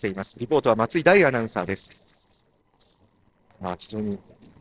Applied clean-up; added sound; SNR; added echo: neural separator model SepFormer DNS4.